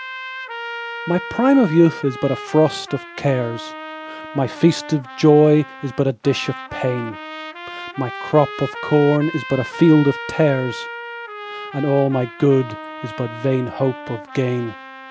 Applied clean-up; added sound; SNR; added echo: none; Trumpet; 12 dB; none.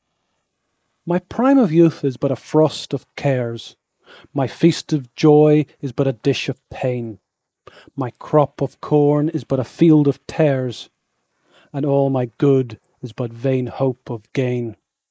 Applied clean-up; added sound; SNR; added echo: neural mask model Resemble Enhance denoiser.